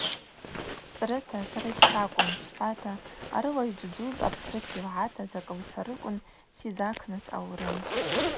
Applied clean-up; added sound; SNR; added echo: none; Zipper (clothing); -1 dB; none.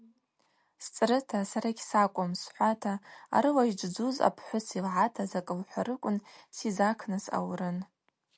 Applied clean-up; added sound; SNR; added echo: none; none; none; none.